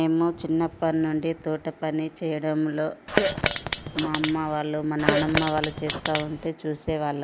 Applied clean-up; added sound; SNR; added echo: none; Fart; -2 dB; none.